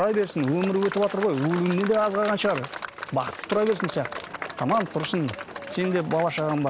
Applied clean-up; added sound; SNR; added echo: none; Applause / Crowd; 11 dB; none.